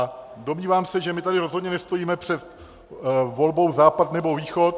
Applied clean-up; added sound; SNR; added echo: none; none; none; none.